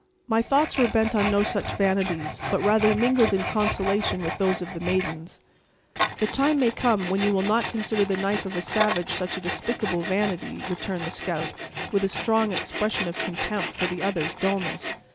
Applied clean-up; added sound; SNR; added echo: none; Tools; 3 dB; none.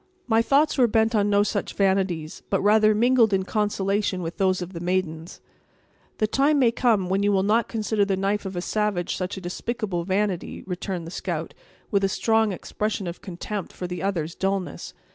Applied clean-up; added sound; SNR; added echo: none; none; none; none.